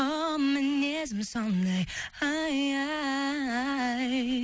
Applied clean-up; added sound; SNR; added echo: none; none; none; none.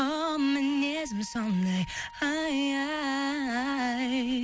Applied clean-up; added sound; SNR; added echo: none; Wind instrument, woodwind instrument; 19 dB; none.